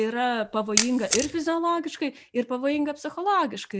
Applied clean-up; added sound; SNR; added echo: none; Camera; 3 dB; none.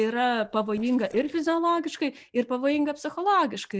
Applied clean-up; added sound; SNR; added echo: neural separator model SepFormer DNS4.